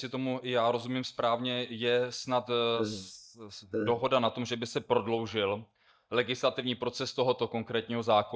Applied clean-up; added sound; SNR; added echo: neural mask model DeepFilterNet 3.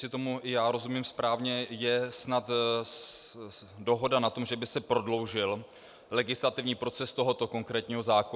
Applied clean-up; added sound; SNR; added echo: none; none; none; none.